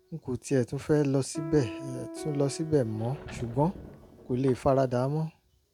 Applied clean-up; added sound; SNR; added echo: none; Piano + Sliding door / Wood; 15 dB; none.